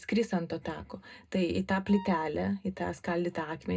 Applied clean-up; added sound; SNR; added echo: none; Wind instrument, woodwind instrument; 17 dB; reverberation time 0.2 s.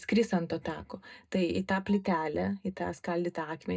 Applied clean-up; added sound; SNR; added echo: neural mask model DeepFilterNet 3.